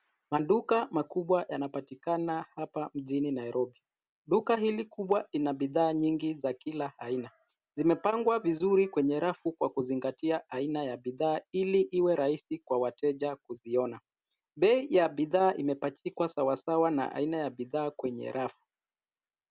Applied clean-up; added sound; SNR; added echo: none; none; none; none.